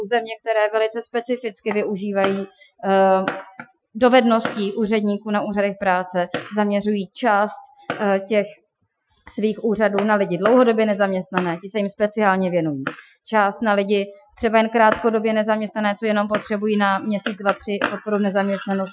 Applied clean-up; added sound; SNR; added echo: classical method Wiener filter.